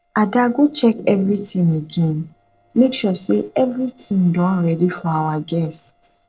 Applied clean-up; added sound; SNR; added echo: neural separator model SepFormer DNS4.